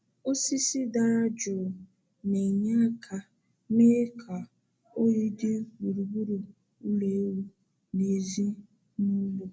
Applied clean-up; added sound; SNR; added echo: none; none; none; none.